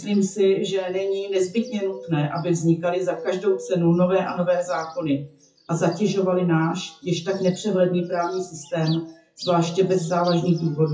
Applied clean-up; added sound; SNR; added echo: classical method WPE with log-MMSE.